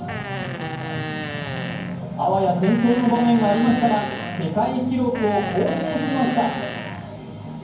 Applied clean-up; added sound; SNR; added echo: none; Fart; 11 dB; reverberation time 0.9 s.